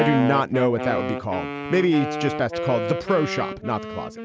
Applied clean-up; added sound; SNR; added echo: none; Wind instrument, woodwind instrument; 5 dB; none.